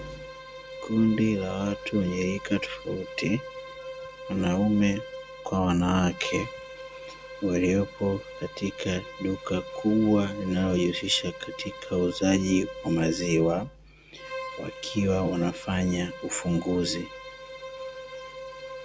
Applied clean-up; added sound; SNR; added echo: none; Bowed string instrument; 13 dB; none.